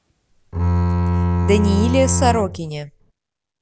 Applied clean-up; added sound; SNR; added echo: none; Bowed string instrument; -3 dB; none.